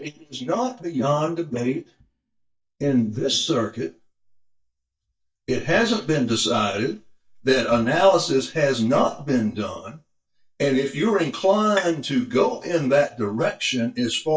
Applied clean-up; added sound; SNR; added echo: neural mask model DeepFilterNet 3.